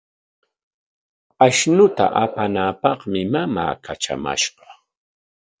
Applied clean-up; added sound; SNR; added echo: none; none; none; none.